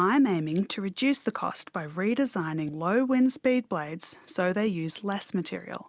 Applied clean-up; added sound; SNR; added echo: none; none; none; none.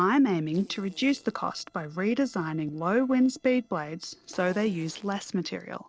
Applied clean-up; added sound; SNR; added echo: neural separator model SepFormer DNS4.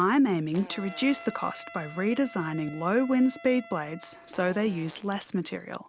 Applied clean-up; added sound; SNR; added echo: none; Fart + Wind instrument, woodwind instrument; 19 dB; none.